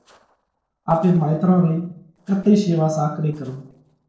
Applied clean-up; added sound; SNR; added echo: neural separator model SepFormer DNS4.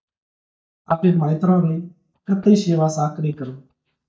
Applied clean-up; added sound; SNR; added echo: neural mask model DeepFilterNet 3.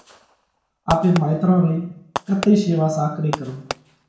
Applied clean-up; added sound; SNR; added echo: none; Fireworks; 13 dB; reverberation time 0.6 s.